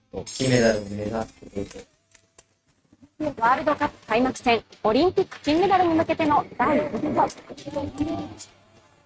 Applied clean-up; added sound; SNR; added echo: neural mask model RNNoise.